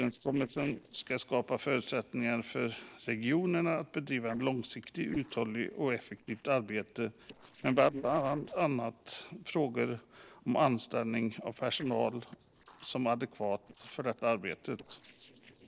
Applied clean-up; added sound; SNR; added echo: neural separator model SepFormer DNS4.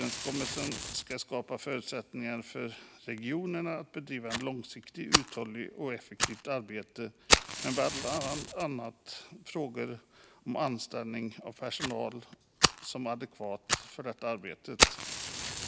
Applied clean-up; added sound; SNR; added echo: none; Fire; -2 dB; none.